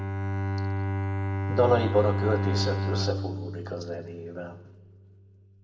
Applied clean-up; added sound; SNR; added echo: none; Bowed string instrument; -1 dB; reverberation time 1.2 s.